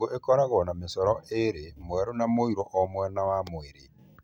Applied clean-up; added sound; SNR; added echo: none; none; none; none.